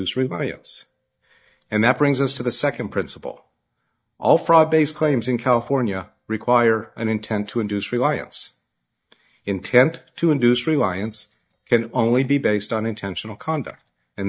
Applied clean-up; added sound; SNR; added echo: neural mask model DeepFilterNet 3.